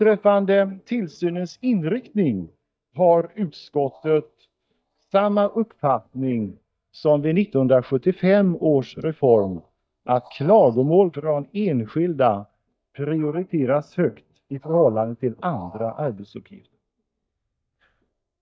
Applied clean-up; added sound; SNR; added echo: neural mask model DeepFilterNet 3.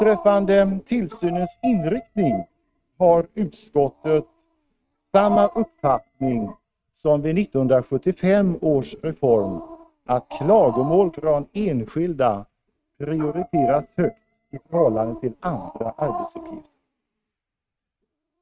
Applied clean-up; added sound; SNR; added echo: neural mask model RNNoise.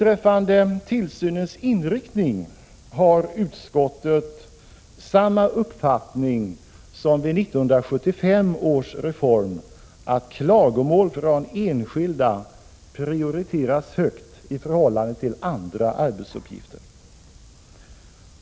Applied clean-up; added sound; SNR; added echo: none; none; none; none.